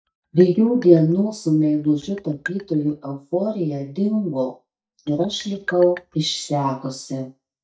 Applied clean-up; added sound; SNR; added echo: neural mask model DeepFilterNet 3.